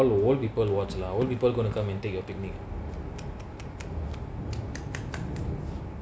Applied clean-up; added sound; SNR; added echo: none; none; none; none.